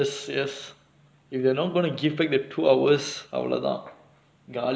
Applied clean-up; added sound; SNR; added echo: none; none; none; none.